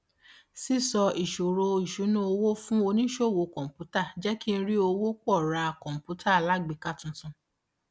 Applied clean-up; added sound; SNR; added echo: none; none; none; none.